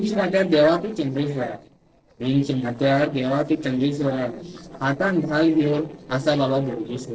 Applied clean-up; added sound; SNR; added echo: neural separator model SepFormer DNS4.